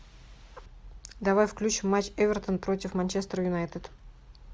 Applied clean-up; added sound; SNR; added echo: none; none; none; none.